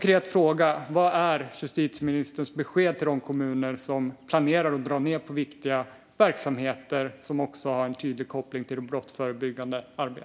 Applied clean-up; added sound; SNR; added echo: none; none; none; none.